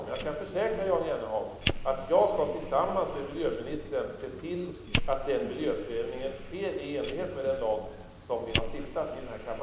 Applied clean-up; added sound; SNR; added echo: none; Fire; 5 dB; none.